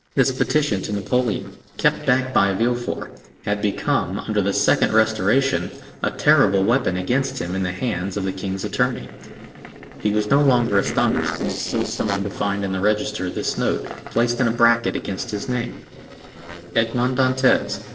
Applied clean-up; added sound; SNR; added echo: neural separator model SepFormer DNS4.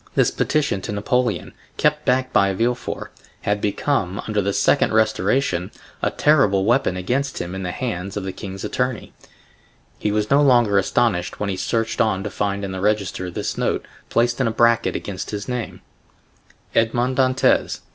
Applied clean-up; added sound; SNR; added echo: none; none; none; none.